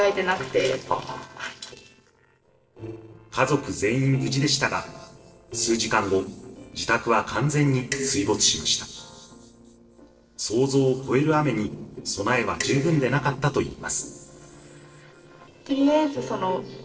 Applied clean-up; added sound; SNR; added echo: neural separator model SepFormer DNS4.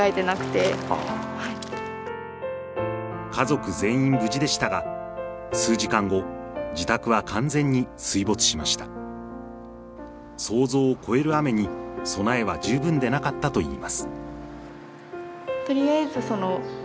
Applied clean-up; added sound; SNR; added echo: none; none; none; none.